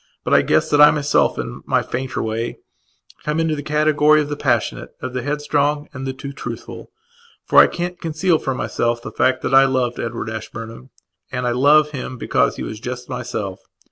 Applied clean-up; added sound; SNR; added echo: none; none; none; none.